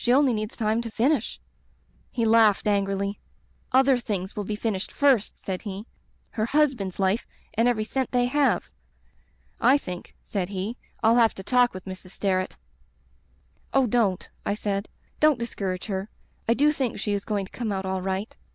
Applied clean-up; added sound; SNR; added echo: none; none; none; none.